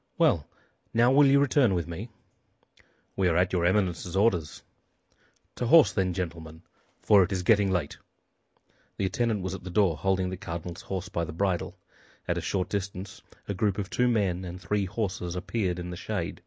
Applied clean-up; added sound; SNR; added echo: none; none; none; none.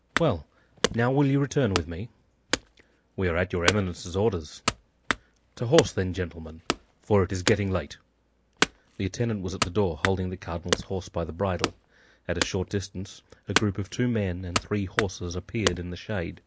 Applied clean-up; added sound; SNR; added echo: none; Wood / Domestic sounds, home sounds; 5 dB; none.